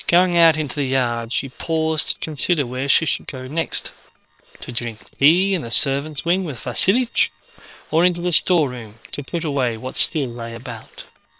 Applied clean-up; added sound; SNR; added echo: neural separator model SepFormer WHAM!.